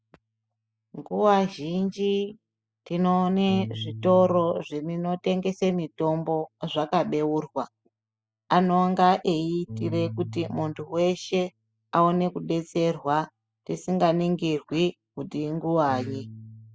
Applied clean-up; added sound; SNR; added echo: classical method spectral subtraction.